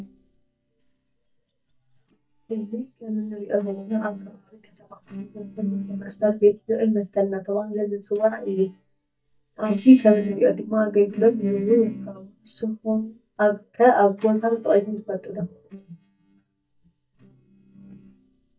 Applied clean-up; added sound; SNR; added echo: neural mask model DeepFilterNet 3.